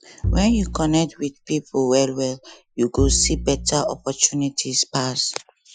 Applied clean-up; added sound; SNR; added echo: classical method Wiener filter.